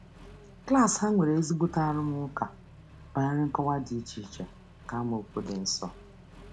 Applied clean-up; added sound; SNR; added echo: none; Accelerating, revving, vroom; 19 dB; none.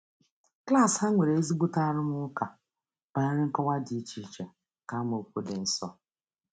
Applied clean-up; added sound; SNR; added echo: none; none; none; none.